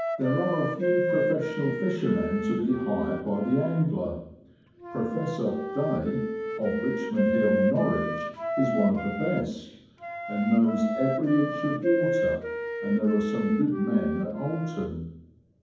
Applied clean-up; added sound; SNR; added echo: none; Wind instrument, woodwind instrument; 4 dB; reverberation time 1.2 s.